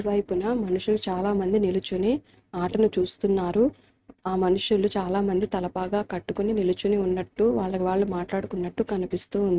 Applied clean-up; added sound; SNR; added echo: neural mask model RNNoise.